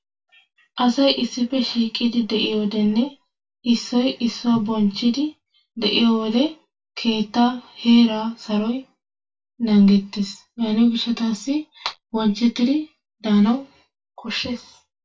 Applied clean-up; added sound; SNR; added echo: none; none; none; reverberation time 0.2 s.